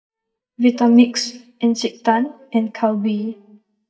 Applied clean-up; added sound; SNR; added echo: neural mask model DeepFilterNet 3.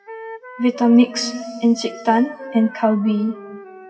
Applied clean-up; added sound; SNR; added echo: classical method WPE with log-MMSE.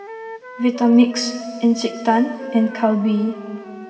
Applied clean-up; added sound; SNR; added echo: none; Wind instrument, woodwind instrument; 15 dB; reverberation time 2.3 s.